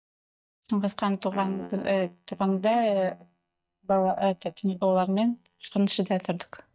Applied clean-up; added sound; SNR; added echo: neural mask model DeepFilterNet 3.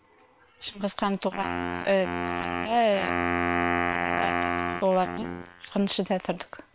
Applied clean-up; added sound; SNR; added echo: neural separator model SepFormer WHAM!.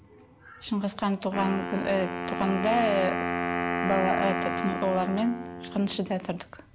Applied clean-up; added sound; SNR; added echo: none; Wind instrument, woodwind instrument; 4 dB; none.